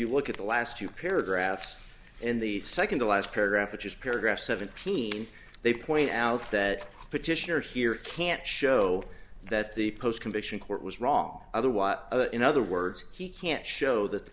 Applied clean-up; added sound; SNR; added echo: none; none; none; none.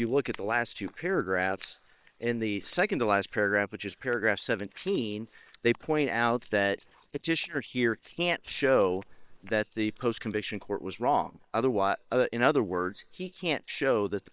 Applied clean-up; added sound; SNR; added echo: neural separator model SepFormer WHAM!.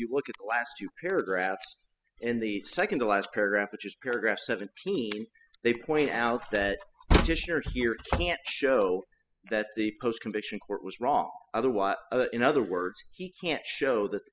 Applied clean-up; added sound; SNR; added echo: classical method spectral subtraction.